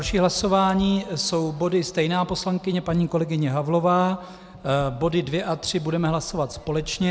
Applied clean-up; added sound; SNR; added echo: none; none; none; none.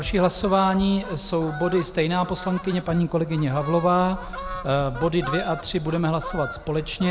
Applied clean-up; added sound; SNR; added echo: none; Fowl; 13 dB; none.